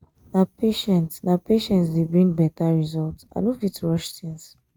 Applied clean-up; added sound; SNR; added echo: neural mask model RNNoise.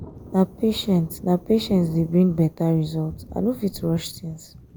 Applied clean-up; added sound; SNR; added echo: none; Thunder; 18 dB; none.